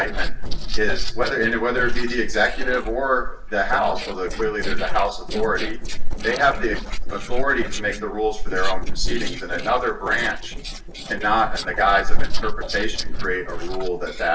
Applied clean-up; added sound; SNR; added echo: neural separator model SepFormer DNS4.